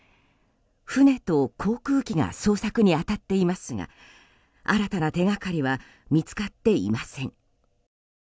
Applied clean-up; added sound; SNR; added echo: none; none; none; none.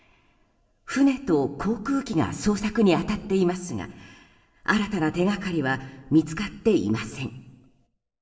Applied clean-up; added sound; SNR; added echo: none; none; none; reverberation time 0.9 s.